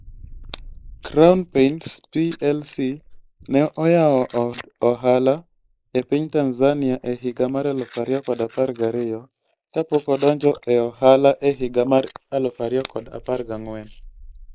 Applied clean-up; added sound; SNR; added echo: neural mask model Resemble Enhance denoiser.